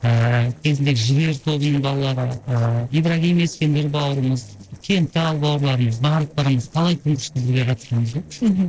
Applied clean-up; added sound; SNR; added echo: neural separator model SepFormer DNS4.